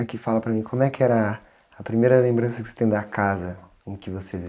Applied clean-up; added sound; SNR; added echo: neural mask model Resemble Enhance denoiser.